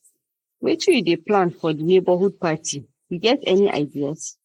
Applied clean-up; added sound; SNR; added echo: neural mask model Resemble Enhance denoiser.